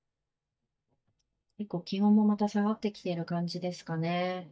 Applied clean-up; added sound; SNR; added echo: neural mask model DeepFilterNet 3.